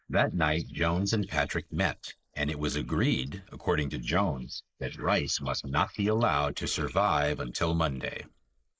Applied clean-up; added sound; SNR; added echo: neural mask model Resemble Enhance denoiser.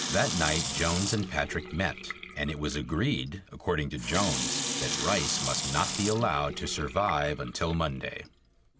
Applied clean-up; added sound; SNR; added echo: none; Sink (filling or washing) / Water tap, faucet; 5 dB; none.